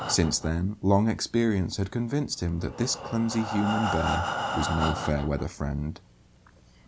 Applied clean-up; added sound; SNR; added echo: none; Breathing; 7 dB; none.